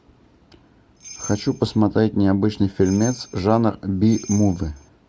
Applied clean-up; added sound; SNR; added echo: none; Bell; 17 dB; none.